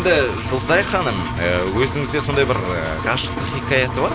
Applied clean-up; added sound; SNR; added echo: none; Engine; 5 dB; none.